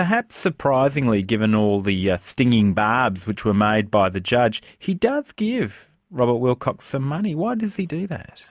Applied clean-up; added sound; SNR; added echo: none; none; none; none.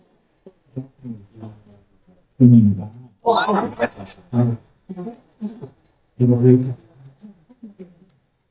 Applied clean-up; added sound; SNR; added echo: neural mask model DeepFilterNet 3.